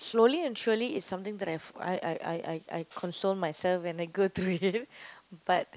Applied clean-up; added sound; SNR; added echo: none; none; none; none.